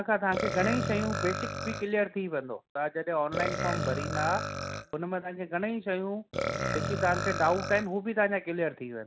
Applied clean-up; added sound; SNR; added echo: none; Burping, eructation; 4 dB; none.